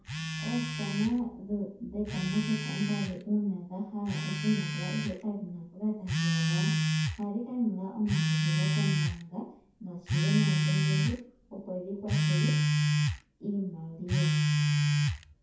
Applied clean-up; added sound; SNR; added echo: none; Telephone; -4 dB; reverberation time 0.6 s.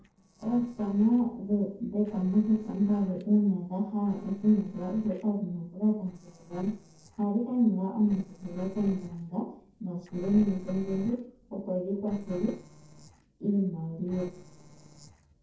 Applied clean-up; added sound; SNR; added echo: neural separator model SepFormer DNS4.